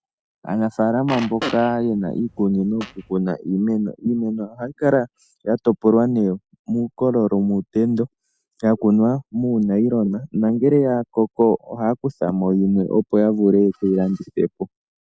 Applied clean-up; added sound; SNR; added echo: none; Fart; 13 dB; none.